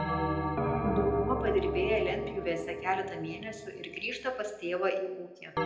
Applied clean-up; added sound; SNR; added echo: none; Bell; 1 dB; reverberation time 0.8 s.